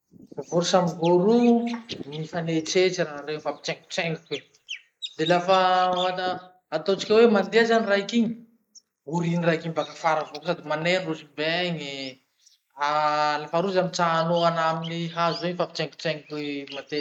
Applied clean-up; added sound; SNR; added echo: neural mask model Resemble Enhance denoiser.